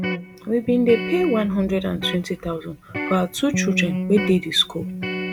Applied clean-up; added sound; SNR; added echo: none; Electric guitar; 6 dB; none.